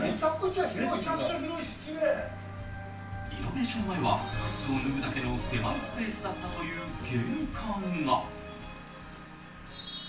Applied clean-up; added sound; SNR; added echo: none; Engine; 16 dB; reverberation time 0.3 s.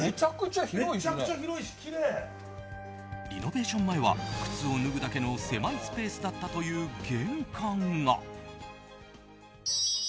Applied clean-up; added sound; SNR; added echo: none; none; none; none.